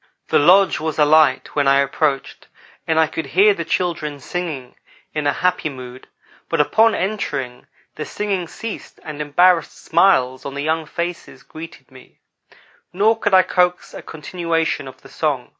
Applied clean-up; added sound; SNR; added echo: none; none; none; none.